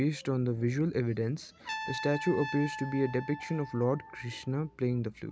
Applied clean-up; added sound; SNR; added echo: none; Trumpet; 12 dB; none.